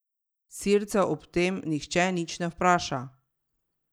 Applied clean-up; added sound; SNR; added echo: none; none; none; none.